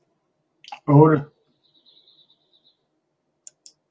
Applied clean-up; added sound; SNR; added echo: none; none; none; none.